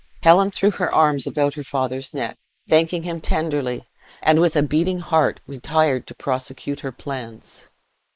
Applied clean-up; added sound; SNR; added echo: neural mask model Resemble Enhance denoiser.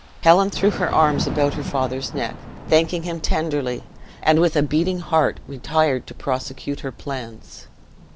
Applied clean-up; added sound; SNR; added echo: none; Thunder / Rain; 14 dB; none.